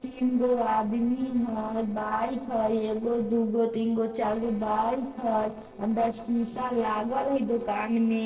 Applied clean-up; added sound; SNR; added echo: neural separator model SepFormer DNS4.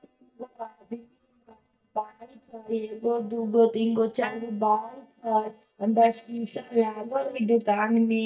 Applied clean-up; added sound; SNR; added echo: neural mask model DeepFilterNet 3.